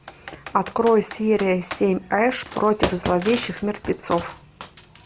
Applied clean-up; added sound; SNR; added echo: none; Computer keyboard; 12 dB; none.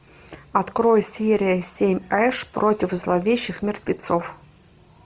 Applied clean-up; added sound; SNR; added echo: none; none; none; none.